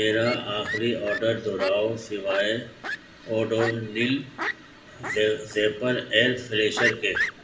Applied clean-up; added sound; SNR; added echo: none; Fowl; 8 dB; reverberation time 0.5 s.